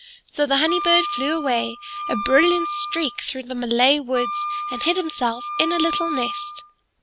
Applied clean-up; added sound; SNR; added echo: none; Wind instrument, woodwind instrument; 6 dB; none.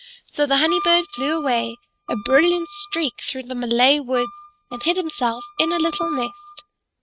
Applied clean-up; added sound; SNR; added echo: neural mask model RNNoise.